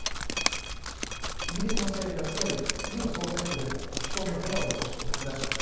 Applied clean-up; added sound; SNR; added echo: none; Drip; -3 dB; reverberation time 1.2 s.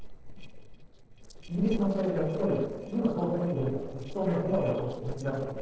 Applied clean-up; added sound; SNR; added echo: neural separator model SepFormer DNS4.